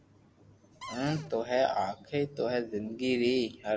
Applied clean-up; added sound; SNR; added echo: none; Cupboard open or close; 13 dB; none.